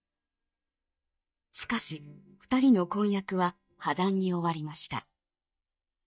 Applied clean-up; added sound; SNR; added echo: neural mask model DeepFilterNet 3.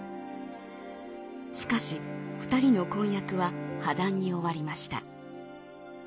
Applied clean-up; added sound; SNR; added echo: none; Bowed string instrument; 11 dB; none.